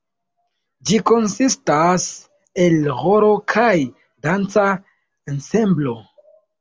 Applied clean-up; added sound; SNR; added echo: none; none; none; none.